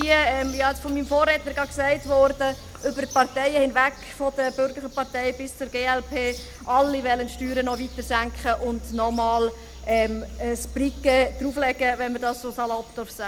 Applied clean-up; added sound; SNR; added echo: none; Bird vocalization, bird call, bird song; 15 dB; none.